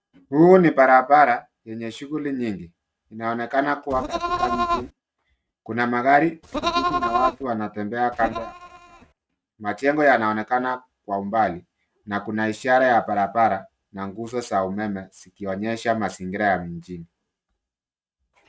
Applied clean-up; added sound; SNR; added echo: neural mask model RNNoise.